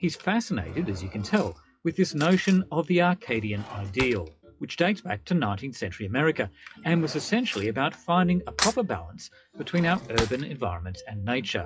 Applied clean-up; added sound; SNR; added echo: classical method WPE with log-MMSE.